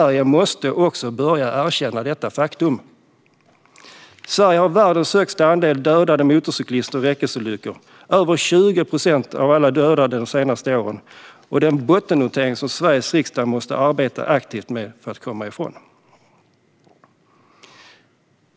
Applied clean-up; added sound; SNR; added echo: none; none; none; none.